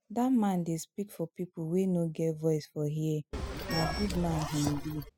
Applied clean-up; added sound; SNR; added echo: classical method spectral subtraction.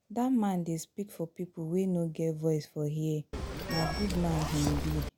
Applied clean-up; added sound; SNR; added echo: none; Zipper (clothing) / Telephone; 2 dB; none.